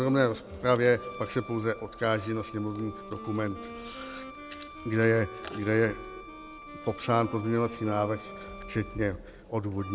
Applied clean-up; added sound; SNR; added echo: none; Wind instrument, woodwind instrument + Wind instrument, woodwind instrument; 14 dB; none.